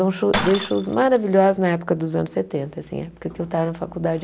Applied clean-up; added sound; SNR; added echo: none; Shatter; 12 dB; none.